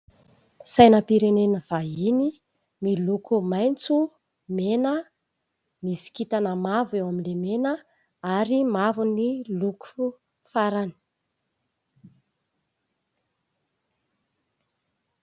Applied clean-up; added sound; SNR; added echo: none; none; none; none.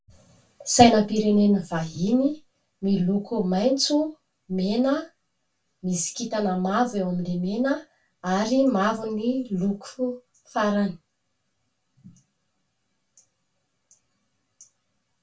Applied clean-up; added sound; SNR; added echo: none; none; none; reverberation time 0.2 s.